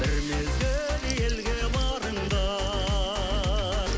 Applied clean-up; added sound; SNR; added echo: none; Water tap, faucet / Liquid; 20 dB; none.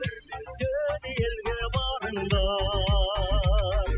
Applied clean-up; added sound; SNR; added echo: classical method spectral subtraction.